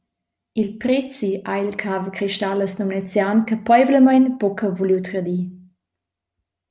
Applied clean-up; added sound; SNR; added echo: none; none; none; none.